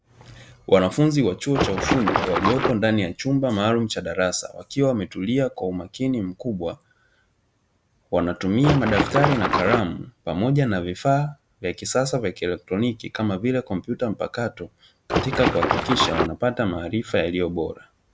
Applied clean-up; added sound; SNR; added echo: none; Water / Splash, splatter; -1 dB; none.